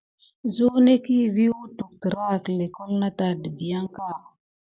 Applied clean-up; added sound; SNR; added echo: none; none; none; none.